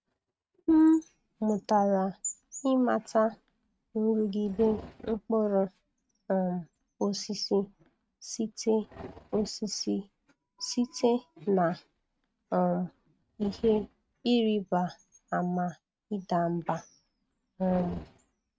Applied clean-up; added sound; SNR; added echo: neural mask model RNNoise.